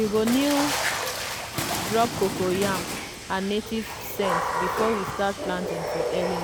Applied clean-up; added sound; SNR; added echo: none; Water / Splash, splatter; 2 dB; none.